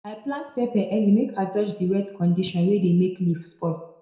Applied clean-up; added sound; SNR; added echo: none; none; none; reverberation time 0.5 s.